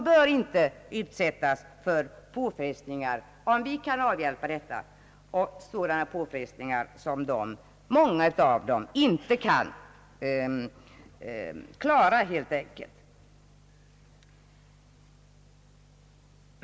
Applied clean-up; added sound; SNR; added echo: none; none; none; none.